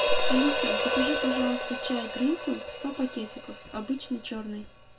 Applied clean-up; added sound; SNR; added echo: none; Hi-hat; 2 dB; reverberation time 0.2 s.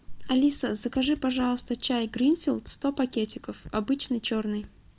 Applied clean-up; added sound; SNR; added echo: none; none; none; none.